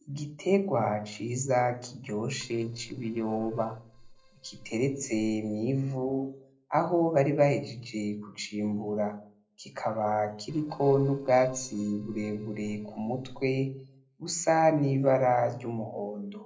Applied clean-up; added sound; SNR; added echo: neural separator model SepFormer DNS4.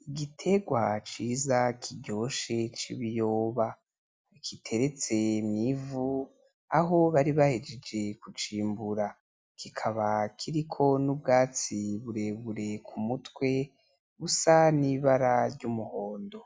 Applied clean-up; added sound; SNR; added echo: none; none; none; none.